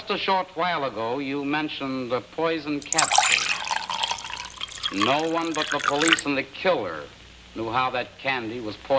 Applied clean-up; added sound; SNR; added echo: none; Fill (with liquid); -2 dB; none.